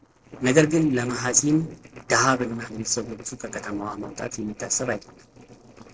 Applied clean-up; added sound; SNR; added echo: neural separator model SepFormer DNS4.